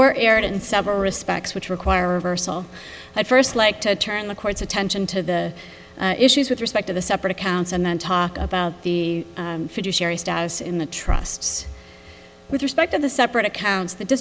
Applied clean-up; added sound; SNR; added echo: none; none; none; none.